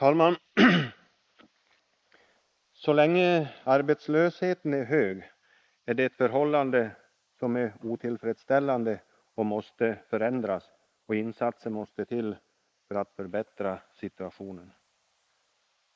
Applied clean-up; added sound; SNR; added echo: neural mask model Resemble Enhance denoiser.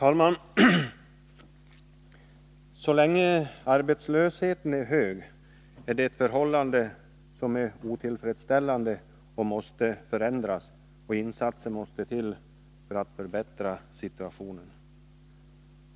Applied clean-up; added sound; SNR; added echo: none; none; none; none.